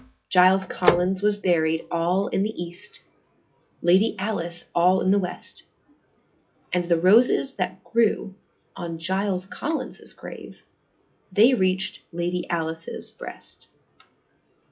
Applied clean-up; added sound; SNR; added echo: classical method WPE with log-MMSE.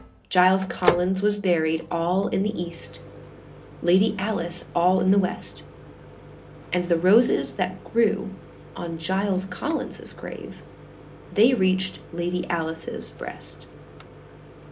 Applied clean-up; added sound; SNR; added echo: none; Microwave oven; 13 dB; reverberation time 0.3 s.